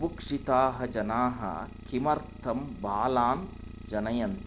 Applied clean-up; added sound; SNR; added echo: none; Idling; 13 dB; none.